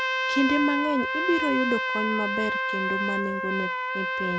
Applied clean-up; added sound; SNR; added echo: none; Trumpet; -1 dB; none.